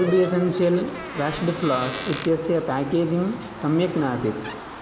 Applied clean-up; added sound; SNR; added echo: none; Run + Door; 13 dB; none.